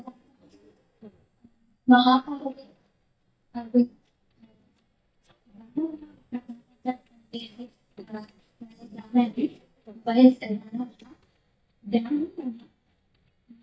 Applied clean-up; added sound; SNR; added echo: neural mask model DeepFilterNet 3.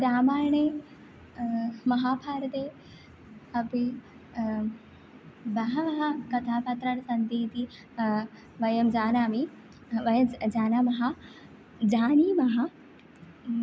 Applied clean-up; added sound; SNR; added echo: none; none; none; none.